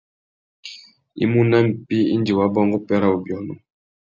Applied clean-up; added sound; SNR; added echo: none; none; none; none.